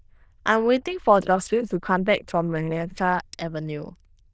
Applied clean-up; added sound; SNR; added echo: neural diffusion model UNIVERSE++.